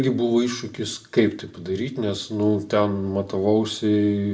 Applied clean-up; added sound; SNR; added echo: none; none; none; reverberation time 0.5 s.